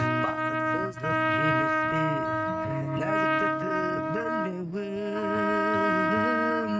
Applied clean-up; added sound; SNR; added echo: neural mask model RNNoise.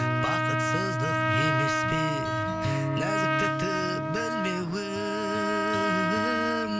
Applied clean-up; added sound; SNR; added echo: none; Trumpet; -2 dB; none.